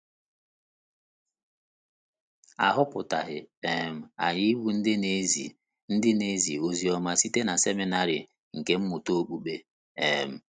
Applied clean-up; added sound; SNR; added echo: none; none; none; none.